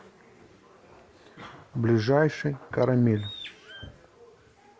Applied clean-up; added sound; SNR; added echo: none; Bird; 18 dB; none.